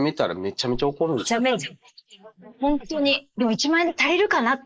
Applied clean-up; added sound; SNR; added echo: neural mask model Resemble Enhance denoiser.